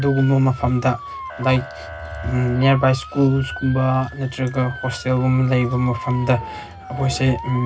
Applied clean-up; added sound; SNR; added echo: none; Motor vehicle (road) / Siren; 14 dB; reverberation time 0.4 s.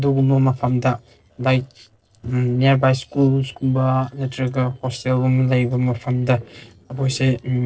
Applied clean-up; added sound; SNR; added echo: neural separator model SepFormer DNS4.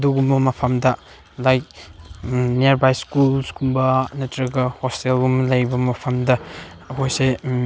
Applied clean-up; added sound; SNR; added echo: none; none; none; none.